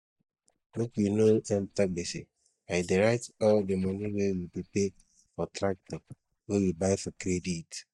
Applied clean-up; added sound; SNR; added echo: neural mask model DeepFilterNet 3.